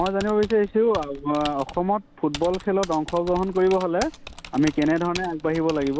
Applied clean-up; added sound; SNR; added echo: none; Typing; 16 dB; none.